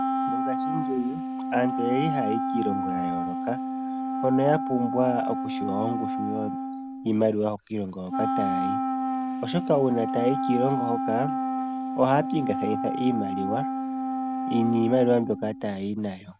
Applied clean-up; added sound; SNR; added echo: none; Wind instrument, woodwind instrument; 1 dB; none.